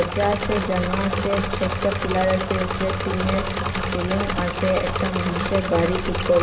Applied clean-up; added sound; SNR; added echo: none; Engine / Mechanisms; 1 dB; reverberation time 1.9 s.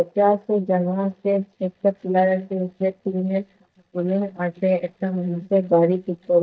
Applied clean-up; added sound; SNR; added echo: neural mask model DeepFilterNet 3.